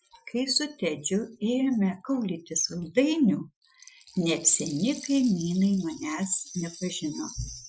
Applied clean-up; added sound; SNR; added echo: classical method Wiener filter.